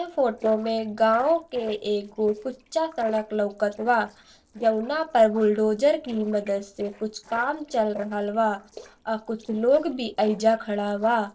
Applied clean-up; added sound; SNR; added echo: neural separator model SepFormer DNS4.